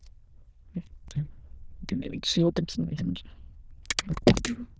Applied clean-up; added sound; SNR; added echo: neural diffusion model UNIVERSE++.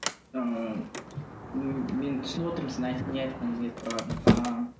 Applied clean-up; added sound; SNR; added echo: none; Sliding door; 1 dB; none.